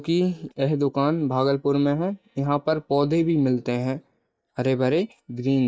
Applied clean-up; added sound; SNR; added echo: neural mask model DeepFilterNet 3.